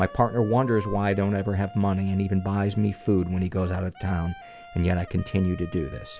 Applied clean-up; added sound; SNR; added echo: none; Wind instrument, woodwind instrument; 19 dB; none.